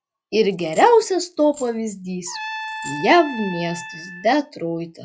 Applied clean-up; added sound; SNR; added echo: classical method log-MMSE.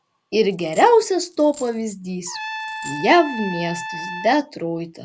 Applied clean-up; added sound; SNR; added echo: none; Coin (dropping) + Trumpet; 12 dB; none.